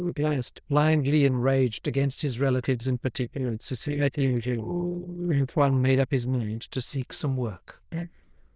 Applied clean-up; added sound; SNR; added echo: neural diffusion model UNIVERSE++.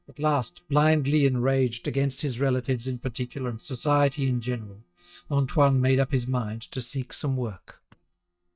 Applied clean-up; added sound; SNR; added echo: neural mask model DeepFilterNet 3.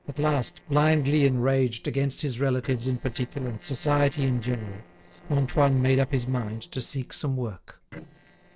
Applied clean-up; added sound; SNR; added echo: neural separator model SepFormer DNS4.